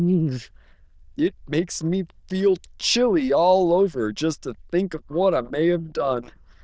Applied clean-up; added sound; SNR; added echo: neural diffusion model UNIVERSE++.